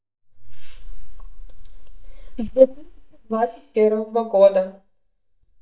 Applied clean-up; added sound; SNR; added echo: neural mask model DeepFilterNet 3.